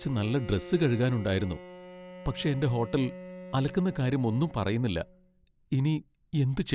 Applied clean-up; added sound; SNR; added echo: none; Bowed string instrument; 16 dB; none.